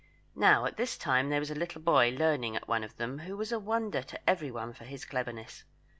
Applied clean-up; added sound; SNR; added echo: none; none; none; none.